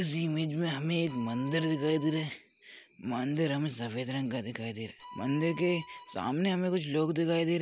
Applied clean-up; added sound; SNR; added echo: none; Bowed string instrument; 16 dB; none.